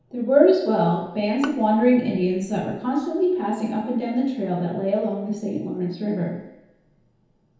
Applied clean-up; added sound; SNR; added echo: none; Bowed string instrument; 18 dB; reverberation time 1.0 s.